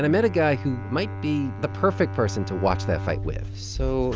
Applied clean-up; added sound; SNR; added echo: none; Bowed string instrument; 8 dB; none.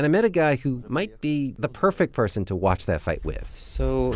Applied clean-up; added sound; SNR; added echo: none; none; none; none.